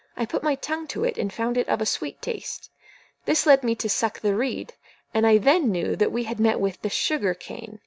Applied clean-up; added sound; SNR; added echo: none; none; none; none.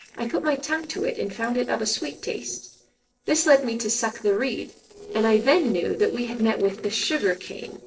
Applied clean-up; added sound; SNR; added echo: neural separator model SepFormer DNS4.